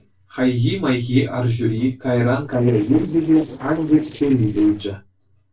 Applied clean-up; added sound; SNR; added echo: neural separator model SepFormer DNS4.